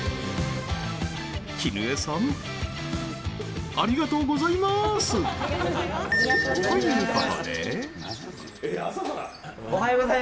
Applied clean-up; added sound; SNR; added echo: none; none; none; none.